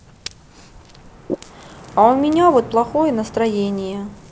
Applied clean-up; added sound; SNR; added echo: none; Ocean; 16 dB; none.